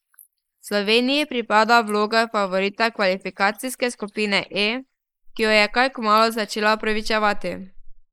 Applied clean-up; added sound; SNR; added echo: neural mask model Resemble Enhance denoiser.